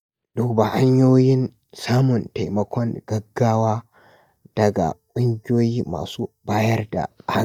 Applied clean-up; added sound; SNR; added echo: neural mask model DeepFilterNet 3.